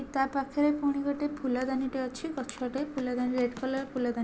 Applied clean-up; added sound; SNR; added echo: none; Run; 19 dB; none.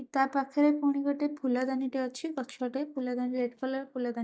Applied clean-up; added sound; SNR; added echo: neural mask model DeepFilterNet 3.